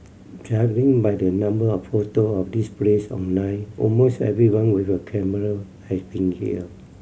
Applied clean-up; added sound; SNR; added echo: none; none; none; none.